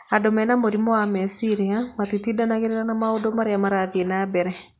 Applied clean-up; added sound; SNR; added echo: none; none; none; none.